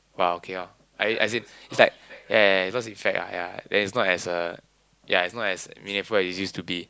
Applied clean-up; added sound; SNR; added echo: none; none; none; none.